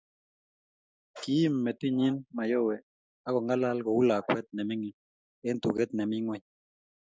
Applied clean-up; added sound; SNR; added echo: none; none; none; none.